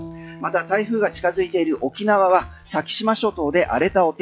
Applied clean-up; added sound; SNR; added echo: classical method log-MMSE.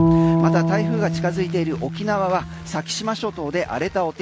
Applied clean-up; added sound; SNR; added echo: none; Bowed string instrument; -1 dB; none.